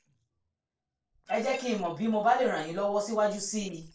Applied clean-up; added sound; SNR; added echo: neural separator model SepFormer DNS4.